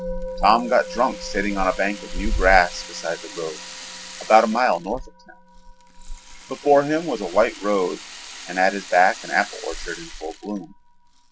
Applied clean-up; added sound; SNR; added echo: none; Musical instrument + Rattle (instrument); 15 dB; none.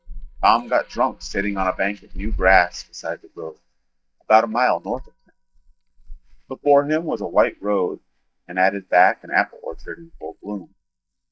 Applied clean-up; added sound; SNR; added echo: neural mask model DeepFilterNet 3.